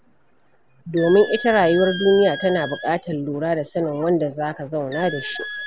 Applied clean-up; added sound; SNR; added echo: none; Squeak; 13 dB; none.